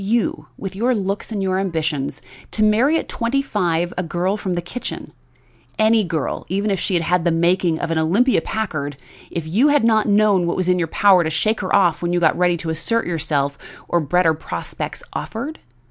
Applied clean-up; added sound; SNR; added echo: none; none; none; none.